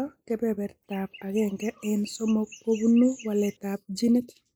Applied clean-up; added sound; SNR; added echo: neural mask model Resemble Enhance denoiser.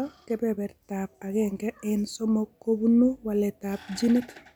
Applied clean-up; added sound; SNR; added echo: none; none; none; none.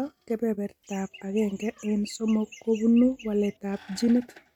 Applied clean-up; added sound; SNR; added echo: neural mask model RNNoise.